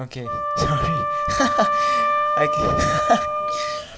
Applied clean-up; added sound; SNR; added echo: none; Wind instrument, woodwind instrument; -3 dB; reverberation time 2.5 s.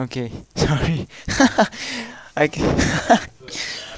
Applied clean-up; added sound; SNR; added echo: none; none; none; none.